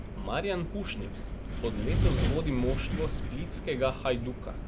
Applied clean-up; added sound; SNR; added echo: none; Wind; -2 dB; none.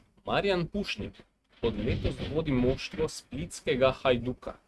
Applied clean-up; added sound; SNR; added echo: neural mask model RNNoise.